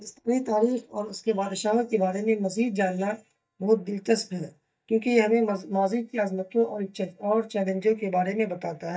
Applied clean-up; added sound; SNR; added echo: neural mask model DeepFilterNet 3.